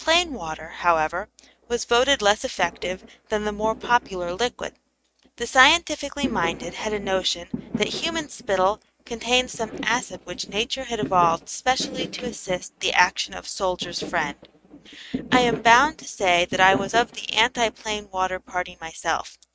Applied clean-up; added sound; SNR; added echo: neural mask model RNNoise.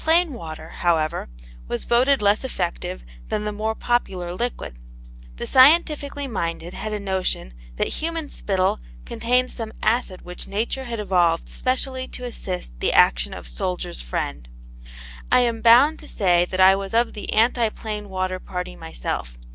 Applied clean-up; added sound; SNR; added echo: none; none; none; none.